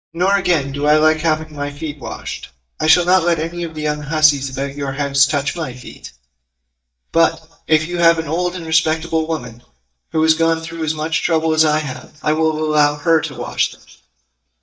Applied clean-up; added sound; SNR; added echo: neural mask model DeepFilterNet 3.